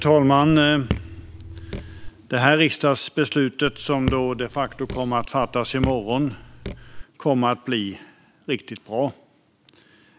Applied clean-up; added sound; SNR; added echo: none; Raindrop / Drip; 10 dB; none.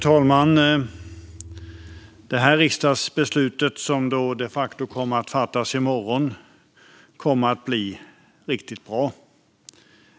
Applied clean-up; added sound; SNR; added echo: none; none; none; none.